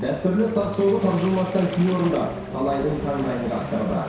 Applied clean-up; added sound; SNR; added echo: none; Waves, surf; 10 dB; reverberation time 0.7 s.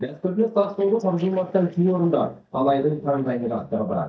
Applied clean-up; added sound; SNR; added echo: neural mask model DeepFilterNet 3.